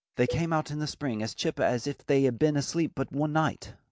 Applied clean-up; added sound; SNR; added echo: none; Cowbell; 16 dB; none.